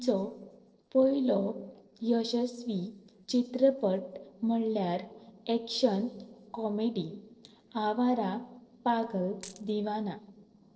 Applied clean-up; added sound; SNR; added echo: neural separator model SepFormer DNS4.